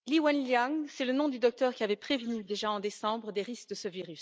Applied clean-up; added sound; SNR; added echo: neural mask model Resemble Enhance denoiser.